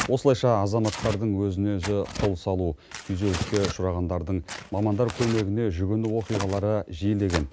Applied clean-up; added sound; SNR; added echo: none; Tearing; 12 dB; none.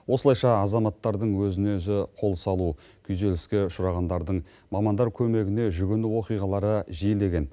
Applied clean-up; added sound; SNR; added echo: none; none; none; none.